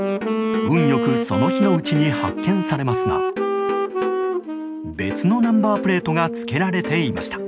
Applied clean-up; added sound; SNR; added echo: none; Wind instrument, woodwind instrument; 2 dB; none.